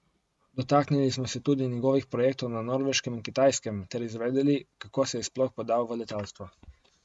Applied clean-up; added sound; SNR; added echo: none; none; none; none.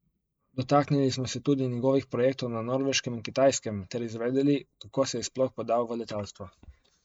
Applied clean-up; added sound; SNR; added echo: neural mask model Resemble Enhance denoiser.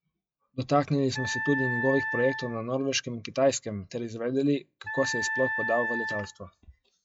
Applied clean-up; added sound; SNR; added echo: classical method log-MMSE.